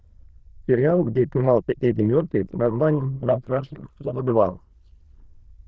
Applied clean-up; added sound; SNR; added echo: neural diffusion model UNIVERSE++.